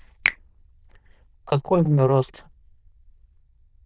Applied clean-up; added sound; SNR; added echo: neural diffusion model UNIVERSE++.